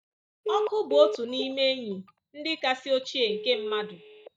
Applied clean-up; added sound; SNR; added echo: neural mask model DeepFilterNet 3.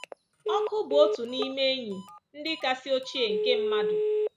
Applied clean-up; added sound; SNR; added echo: none; Telephone; 2 dB; none.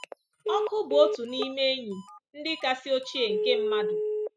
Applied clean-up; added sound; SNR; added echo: classical method spectral subtraction.